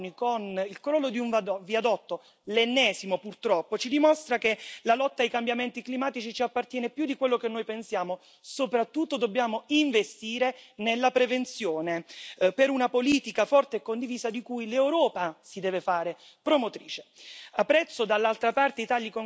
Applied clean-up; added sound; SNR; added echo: none; none; none; none.